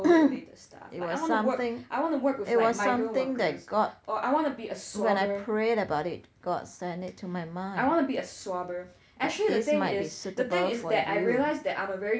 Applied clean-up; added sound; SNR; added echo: none; none; none; none.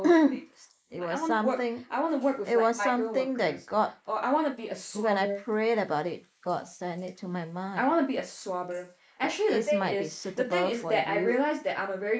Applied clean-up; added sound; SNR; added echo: neural mask model Resemble Enhance denoiser.